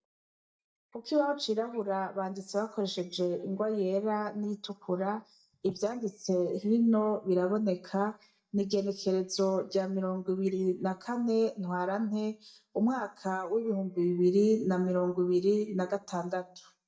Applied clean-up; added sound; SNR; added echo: neural mask model DeepFilterNet 3.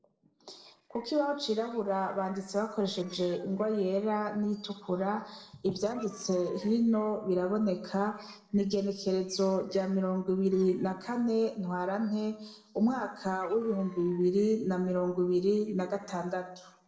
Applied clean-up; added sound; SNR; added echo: neural separator model SepFormer DNS4.